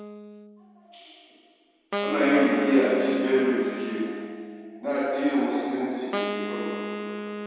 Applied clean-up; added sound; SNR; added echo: none; Wind instrument, woodwind instrument; 8 dB; reverberation time 2.0 s.